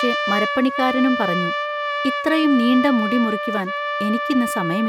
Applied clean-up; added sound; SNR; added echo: none; Trumpet; 3 dB; none.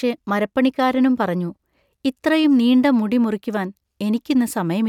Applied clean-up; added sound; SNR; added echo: none; none; none; none.